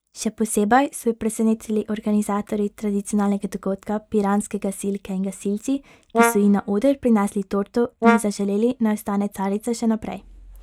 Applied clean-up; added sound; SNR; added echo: neural mask model DeepFilterNet 3.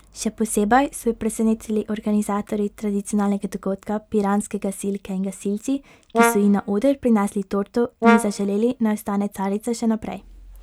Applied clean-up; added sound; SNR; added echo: none; Brass instrument; 4 dB; none.